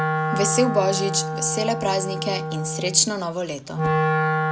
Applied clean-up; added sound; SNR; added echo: none; Wind instrument, woodwind instrument; 1 dB; none.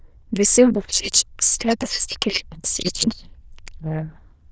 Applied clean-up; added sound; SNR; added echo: neural diffusion model UNIVERSE++.